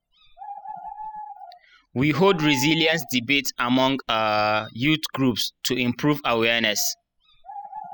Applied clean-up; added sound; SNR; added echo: classical method spectral subtraction.